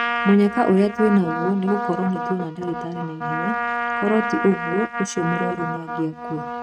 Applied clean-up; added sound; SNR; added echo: neural mask model RNNoise.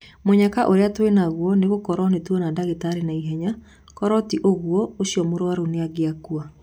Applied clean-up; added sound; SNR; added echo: none; none; none; none.